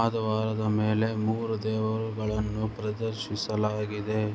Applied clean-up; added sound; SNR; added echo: none; none; none; none.